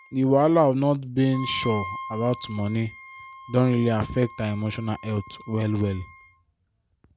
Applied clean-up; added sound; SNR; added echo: none; Wind instrument, woodwind instrument; 16 dB; none.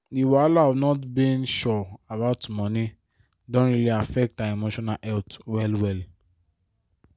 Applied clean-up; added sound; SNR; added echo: none; none; none; none.